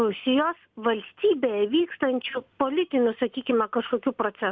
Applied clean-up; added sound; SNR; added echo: none; none; none; none.